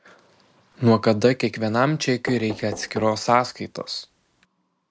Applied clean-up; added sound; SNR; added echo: none; Knock; 17 dB; none.